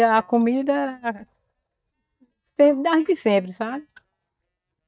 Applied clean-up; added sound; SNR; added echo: neural mask model DeepFilterNet 3.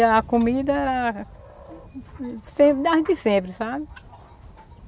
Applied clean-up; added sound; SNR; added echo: none; none; none; none.